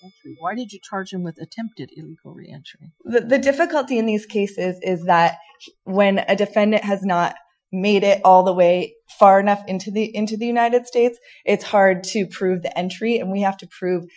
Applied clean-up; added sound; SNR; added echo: classical method Wiener filter.